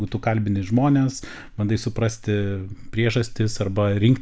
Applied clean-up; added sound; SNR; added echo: none; none; none; none.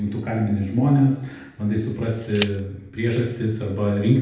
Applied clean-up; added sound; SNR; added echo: none; Tick; 12 dB; reverberation time 0.8 s.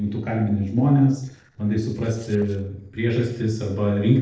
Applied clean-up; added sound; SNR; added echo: neural separator model SepFormer DNS4.